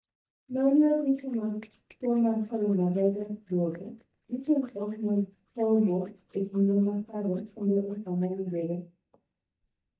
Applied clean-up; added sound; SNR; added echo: neural mask model DeepFilterNet 3.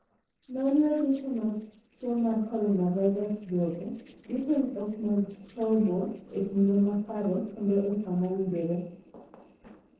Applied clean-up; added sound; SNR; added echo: neural separator model SepFormer DNS4.